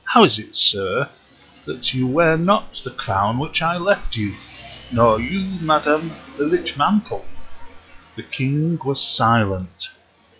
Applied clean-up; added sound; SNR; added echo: classical method log-MMSE.